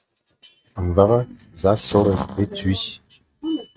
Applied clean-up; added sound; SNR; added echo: neural mask model RNNoise.